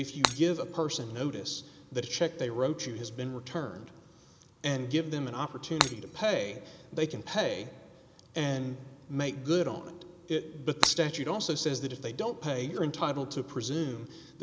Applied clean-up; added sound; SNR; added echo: none; Shatter; 0 dB; none.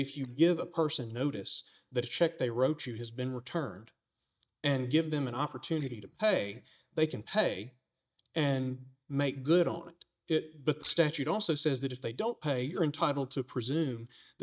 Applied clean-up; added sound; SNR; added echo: neural mask model DeepFilterNet 3.